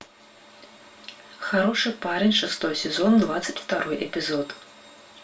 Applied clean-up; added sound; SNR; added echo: none; none; none; reverberation time 0.2 s.